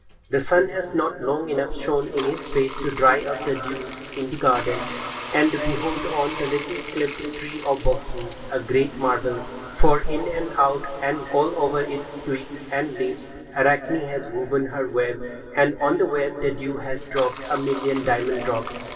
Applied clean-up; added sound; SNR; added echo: none; Bathtub (filling or washing); 14 dB; reverberation time 2.8 s.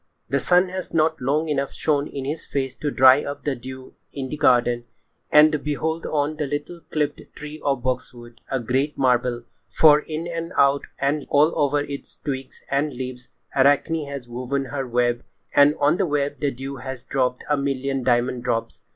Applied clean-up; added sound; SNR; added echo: none; none; none; none.